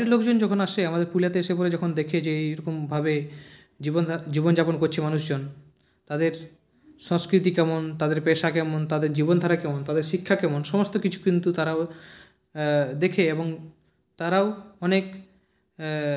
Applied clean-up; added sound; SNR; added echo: none; none; none; none.